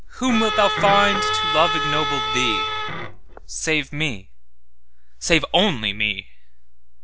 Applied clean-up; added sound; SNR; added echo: none; Bowed string instrument; 1 dB; none.